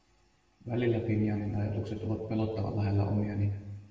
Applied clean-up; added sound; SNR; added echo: none; none; none; reverberation time 1.1 s.